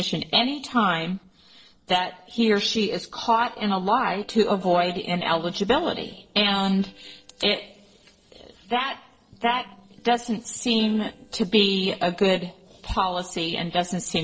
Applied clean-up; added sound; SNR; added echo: neural separator model SepFormer DNS4.